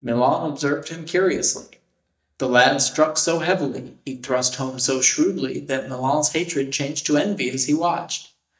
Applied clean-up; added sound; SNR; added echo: neural mask model DeepFilterNet 3.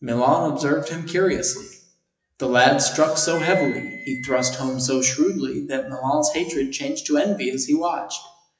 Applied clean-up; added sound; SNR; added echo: classical method WPE with log-MMSE.